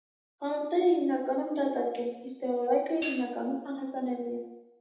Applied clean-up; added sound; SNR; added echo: none; Hi-hat; 15 dB; reverberation time 0.9 s.